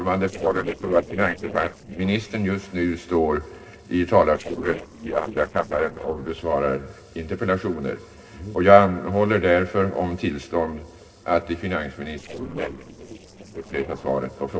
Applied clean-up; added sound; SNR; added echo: neural separator model SepFormer DNS4.